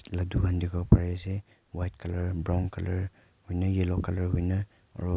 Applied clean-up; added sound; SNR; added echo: none; none; none; none.